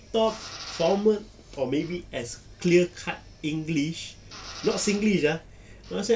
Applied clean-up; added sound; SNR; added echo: none; Drill; 18 dB; none.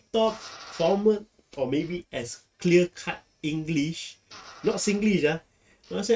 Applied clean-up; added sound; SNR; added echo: neural mask model RNNoise.